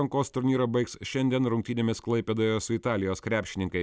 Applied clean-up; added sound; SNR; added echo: none; none; none; none.